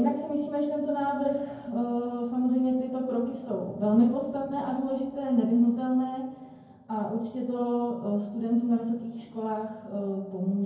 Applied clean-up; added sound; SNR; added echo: none; none; none; reverberation time 0.9 s.